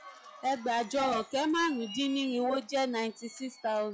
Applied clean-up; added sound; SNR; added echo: classical method log-MMSE.